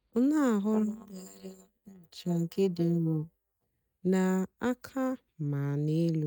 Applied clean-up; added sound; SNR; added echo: neural mask model DeepFilterNet 3.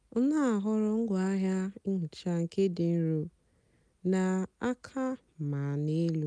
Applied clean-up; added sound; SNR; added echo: none; none; none; none.